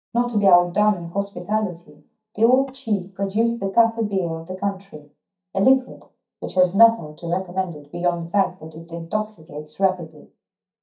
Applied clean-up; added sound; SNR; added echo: neural mask model DeepFilterNet 3.